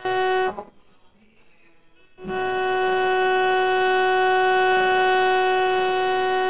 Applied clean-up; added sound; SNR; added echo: neural separator model SepFormer WHAMR!.